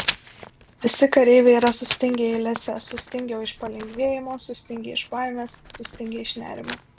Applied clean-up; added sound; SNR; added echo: none; Writing; 12 dB; none.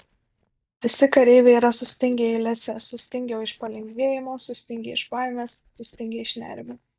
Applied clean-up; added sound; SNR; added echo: neural mask model DeepFilterNet 3.